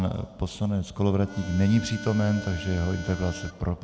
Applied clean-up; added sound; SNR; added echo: none; Harmonica; 13 dB; none.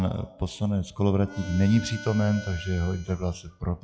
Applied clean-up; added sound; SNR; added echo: classical method log-MMSE.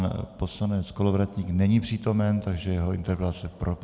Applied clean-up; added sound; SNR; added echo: none; none; none; none.